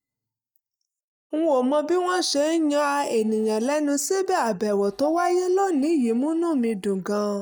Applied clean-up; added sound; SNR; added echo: neural mask model DeepFilterNet 3.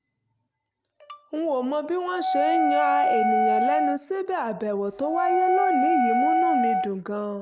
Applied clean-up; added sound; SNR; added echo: none; Wind instrument, woodwind instrument; -3 dB; none.